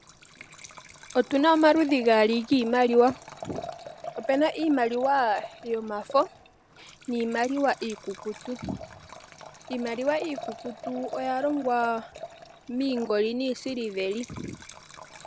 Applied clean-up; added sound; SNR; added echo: none; Liquid; 16 dB; none.